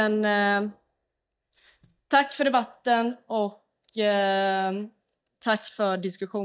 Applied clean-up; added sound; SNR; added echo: neural mask model DeepFilterNet 3.